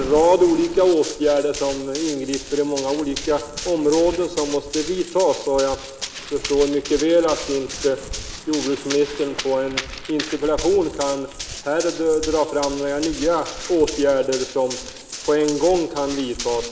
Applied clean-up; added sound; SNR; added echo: none; Run; 12 dB; reverberation time 1.7 s.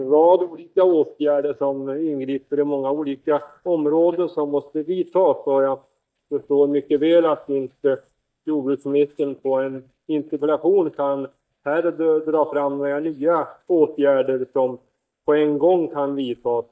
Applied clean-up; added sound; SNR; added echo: neural mask model DeepFilterNet 3.